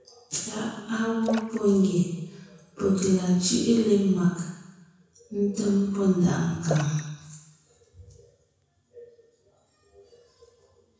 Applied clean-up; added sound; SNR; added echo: none; Splash, splatter; 13 dB; reverberation time 1.1 s.